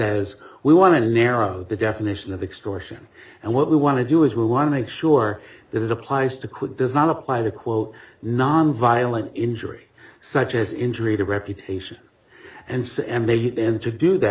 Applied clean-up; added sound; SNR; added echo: none; none; none; none.